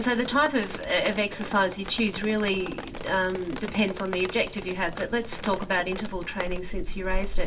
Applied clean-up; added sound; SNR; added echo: none; Drip; 5 dB; reverberation time 0.2 s.